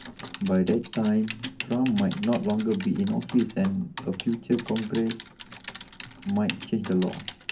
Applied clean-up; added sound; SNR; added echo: none; Typing; 13 dB; reverberation time 0.3 s.